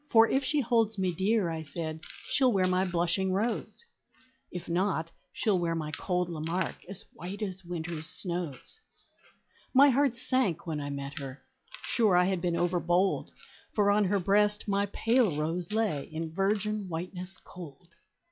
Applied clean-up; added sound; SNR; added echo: classical method log-MMSE.